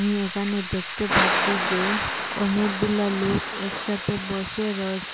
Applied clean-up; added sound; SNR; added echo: none; Thunder / Rain; 1 dB; none.